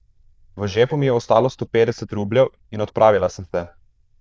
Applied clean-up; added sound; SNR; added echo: neural diffusion model UNIVERSE++.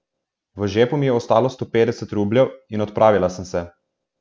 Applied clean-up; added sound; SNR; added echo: none; none; none; none.